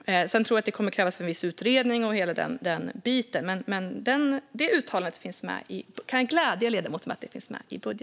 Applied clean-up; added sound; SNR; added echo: none; none; none; none.